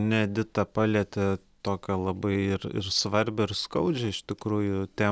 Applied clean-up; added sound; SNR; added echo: none; none; none; none.